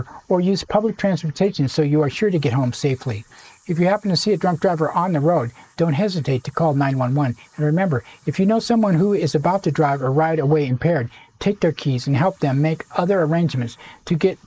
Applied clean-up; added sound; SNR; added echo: neural mask model Resemble Enhance denoiser.